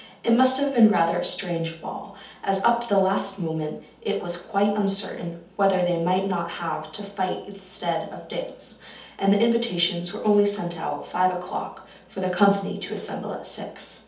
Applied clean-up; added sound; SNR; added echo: none; none; none; reverberation time 0.6 s.